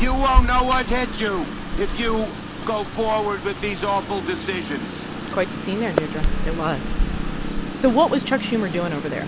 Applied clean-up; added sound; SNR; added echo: none; Rain; 1 dB; none.